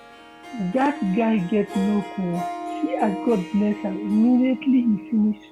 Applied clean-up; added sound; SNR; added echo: none; Harp; 11 dB; none.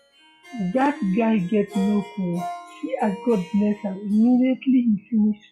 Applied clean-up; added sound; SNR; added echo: classical method log-MMSE.